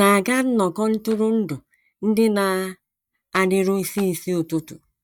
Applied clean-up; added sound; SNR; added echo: neural mask model DeepFilterNet 3.